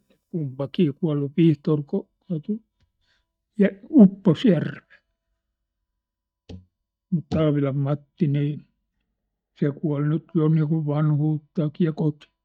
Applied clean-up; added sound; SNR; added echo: neural mask model DeepFilterNet 3.